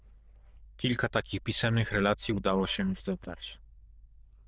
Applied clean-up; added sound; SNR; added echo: neural diffusion model UNIVERSE++.